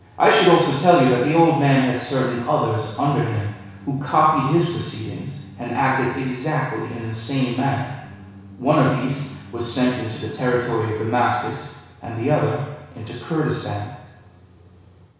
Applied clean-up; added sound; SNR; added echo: none; Organ; 20 dB; reverberation time 1.1 s.